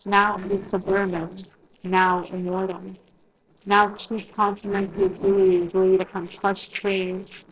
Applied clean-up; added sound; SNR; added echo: neural separator model SepFormer DNS4.